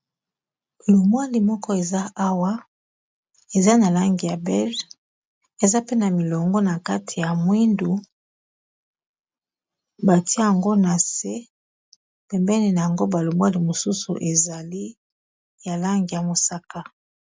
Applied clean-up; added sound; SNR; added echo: none; none; none; none.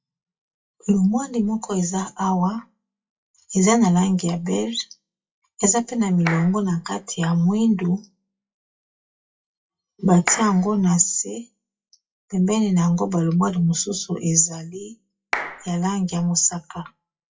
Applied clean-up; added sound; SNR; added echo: classical method WPE with log-MMSE.